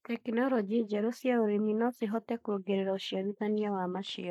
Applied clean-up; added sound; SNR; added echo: neural mask model Resemble Enhance denoiser.